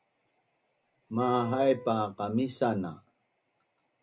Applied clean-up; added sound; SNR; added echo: none; Wind instrument, woodwind instrument; 14 dB; none.